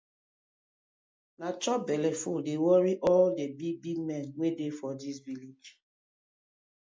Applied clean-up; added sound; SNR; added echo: none; none; none; none.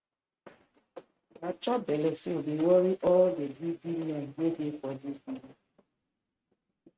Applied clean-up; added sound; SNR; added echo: neural mask model RNNoise.